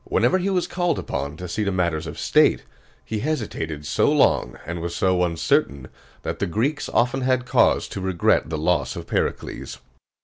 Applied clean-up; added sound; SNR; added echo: none; none; none; none.